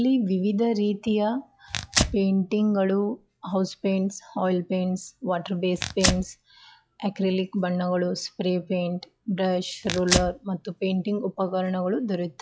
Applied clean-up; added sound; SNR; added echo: classical method log-MMSE.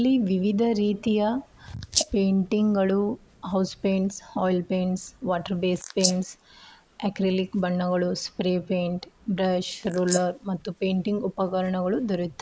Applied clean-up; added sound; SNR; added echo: neural mask model Resemble Enhance denoiser.